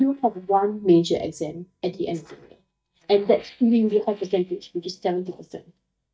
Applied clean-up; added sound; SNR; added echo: neural mask model DeepFilterNet 3.